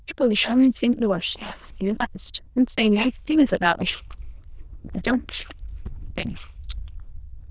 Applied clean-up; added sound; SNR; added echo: neural diffusion model UNIVERSE++.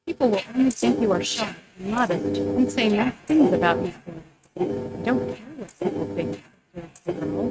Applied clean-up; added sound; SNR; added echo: neural mask model RNNoise.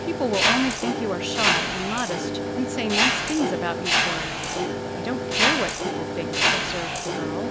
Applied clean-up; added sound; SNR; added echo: none; Mechanisms; -4 dB; none.